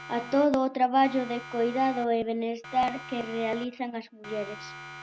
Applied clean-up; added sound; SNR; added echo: none; Siren; 16 dB; none.